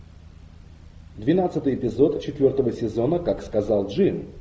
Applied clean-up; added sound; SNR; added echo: none; none; none; none.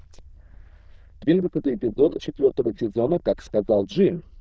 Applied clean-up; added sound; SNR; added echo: neural diffusion model UNIVERSE++.